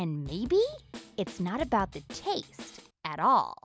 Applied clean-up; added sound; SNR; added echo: none; Drum kit; 16 dB; none.